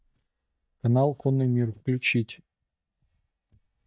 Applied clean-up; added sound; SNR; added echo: neural mask model DeepFilterNet 3.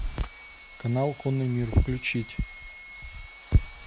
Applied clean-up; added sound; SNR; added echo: none; Sawing; 17 dB; none.